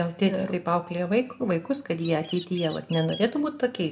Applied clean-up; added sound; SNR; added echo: none; Bird; 15 dB; reverberation time 0.5 s.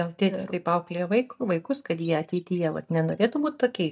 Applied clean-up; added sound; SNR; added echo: neural mask model DeepFilterNet 3.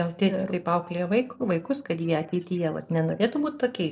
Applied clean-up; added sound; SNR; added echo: neural separator model SepFormer DNS4.